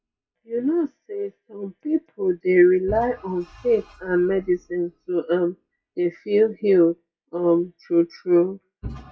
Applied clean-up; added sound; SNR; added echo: classical method WPE with log-MMSE.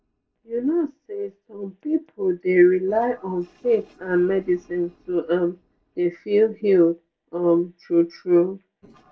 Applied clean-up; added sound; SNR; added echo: neural separator model SepFormer DNS4.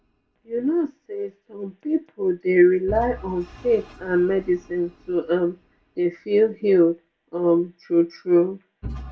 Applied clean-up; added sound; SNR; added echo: none; Engine / Vehicle; 20 dB; reverberation time 0.2 s.